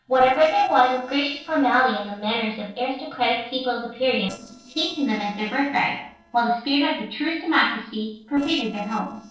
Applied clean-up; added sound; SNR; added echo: neural separator model SepFormer DNS4.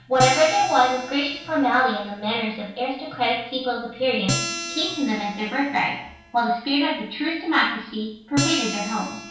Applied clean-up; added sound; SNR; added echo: none; Acoustic guitar; 9 dB; reverberation time 0.6 s.